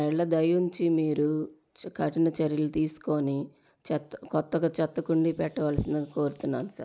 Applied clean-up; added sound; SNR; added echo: none; none; none; none.